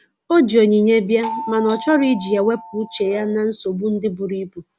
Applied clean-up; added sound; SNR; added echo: none; Doorbell; 12 dB; none.